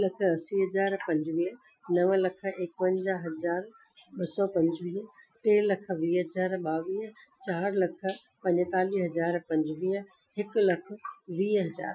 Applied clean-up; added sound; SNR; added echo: classical method Wiener filter.